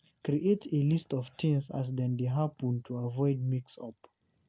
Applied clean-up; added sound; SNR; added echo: none; none; none; none.